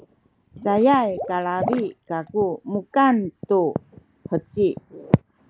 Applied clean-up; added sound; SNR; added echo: none; Water / Liquid; 12 dB; none.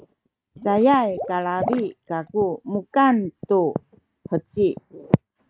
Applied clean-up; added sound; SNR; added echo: neural mask model RNNoise.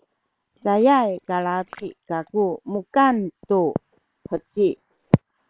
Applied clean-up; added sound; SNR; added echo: neural separator model SepFormer WHAM!.